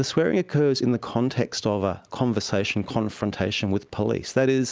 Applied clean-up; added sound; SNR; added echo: none; none; none; none.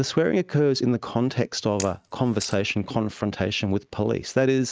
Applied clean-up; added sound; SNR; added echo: neural mask model RNNoise.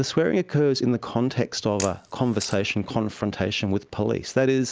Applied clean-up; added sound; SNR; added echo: none; Camera; 16 dB; none.